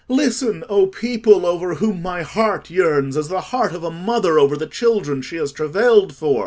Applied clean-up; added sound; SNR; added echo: none; none; none; none.